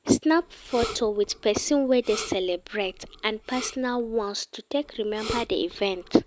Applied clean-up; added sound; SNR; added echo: none; Respiratory sounds; 13 dB; none.